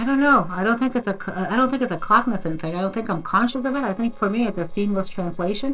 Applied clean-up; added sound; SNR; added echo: neural separator model SepFormer DNS4.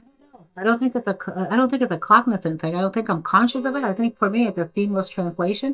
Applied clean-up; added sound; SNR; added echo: neural mask model DeepFilterNet 3.